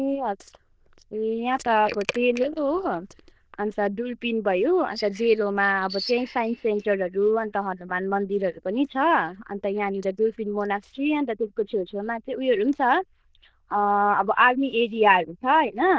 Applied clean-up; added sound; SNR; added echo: neural diffusion model UNIVERSE++.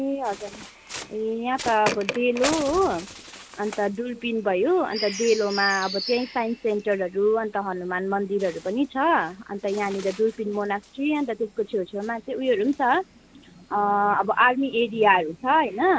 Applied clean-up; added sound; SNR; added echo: none; Bird; 14 dB; none.